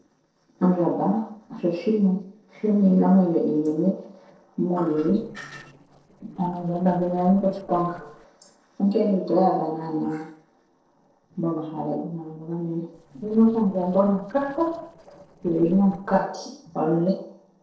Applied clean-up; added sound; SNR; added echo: neural separator model SepFormer DNS4.